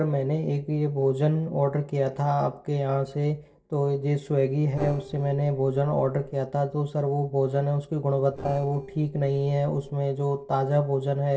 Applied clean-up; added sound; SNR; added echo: neural separator model SepFormer DNS4.